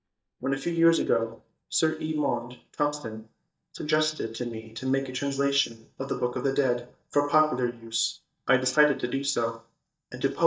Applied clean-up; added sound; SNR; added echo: neural mask model DeepFilterNet 3.